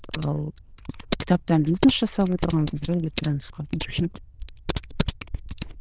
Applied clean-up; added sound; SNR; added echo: neural diffusion model UNIVERSE++.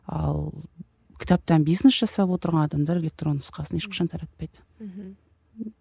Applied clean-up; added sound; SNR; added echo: none; none; none; none.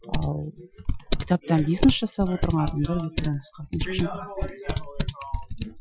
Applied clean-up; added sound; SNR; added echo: classical method Wiener filter.